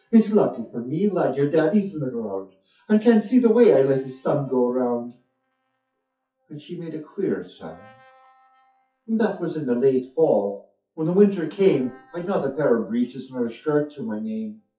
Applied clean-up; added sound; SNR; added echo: classical method WPE with log-MMSE.